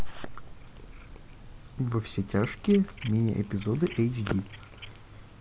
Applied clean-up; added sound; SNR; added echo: none; Cat; 16 dB; none.